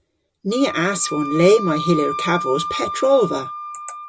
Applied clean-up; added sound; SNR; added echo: none; Wind instrument, woodwind instrument; 8 dB; none.